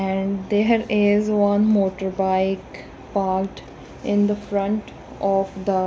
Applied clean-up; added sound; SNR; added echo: none; none; none; none.